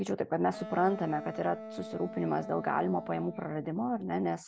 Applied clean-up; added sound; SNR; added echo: none; Wind instrument, woodwind instrument; 12 dB; none.